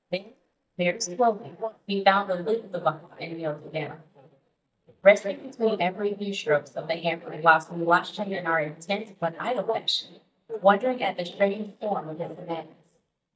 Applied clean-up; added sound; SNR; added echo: neural mask model DeepFilterNet 3.